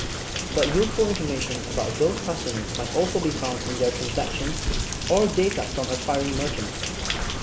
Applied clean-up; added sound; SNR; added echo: none; Rain; 2 dB; none.